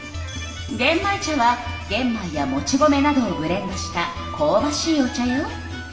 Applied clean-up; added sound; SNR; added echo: none; none; none; reverberation time 1.9 s.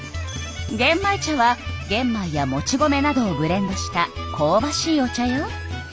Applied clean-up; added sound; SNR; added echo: none; none; none; none.